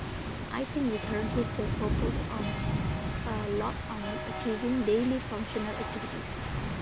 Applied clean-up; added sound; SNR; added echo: none; Rain; 0 dB; none.